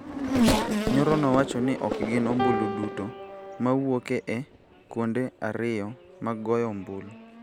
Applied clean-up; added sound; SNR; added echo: none; Piano + Race car, auto racing / Accelerating, revving, vroom; 2 dB; none.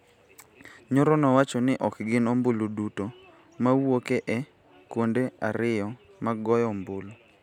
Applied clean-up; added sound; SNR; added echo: none; none; none; none.